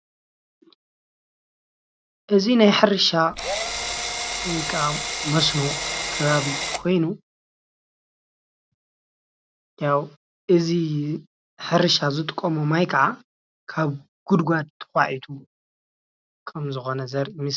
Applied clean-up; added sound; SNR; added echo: none; Drill; 3 dB; none.